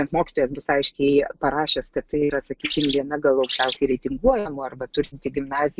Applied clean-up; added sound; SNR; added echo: neural mask model Resemble Enhance denoiser.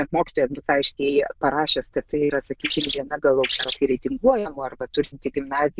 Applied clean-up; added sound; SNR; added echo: neural diffusion model UNIVERSE++.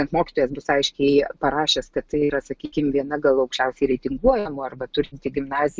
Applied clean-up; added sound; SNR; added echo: none; none; none; none.